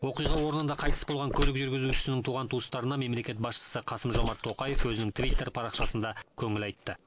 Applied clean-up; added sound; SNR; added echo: neural mask model Resemble Enhance denoiser.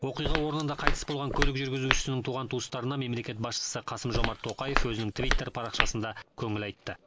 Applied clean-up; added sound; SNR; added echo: none; Walk, footsteps; -3 dB; none.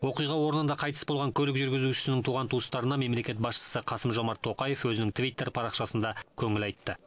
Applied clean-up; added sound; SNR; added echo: none; none; none; none.